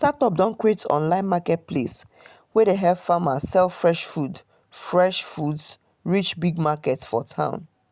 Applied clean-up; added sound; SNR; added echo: none; none; none; none.